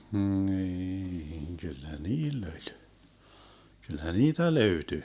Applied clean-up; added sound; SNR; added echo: none; none; none; none.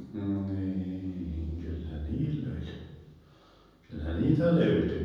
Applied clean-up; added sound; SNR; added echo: none; none; none; reverberation time 1.1 s.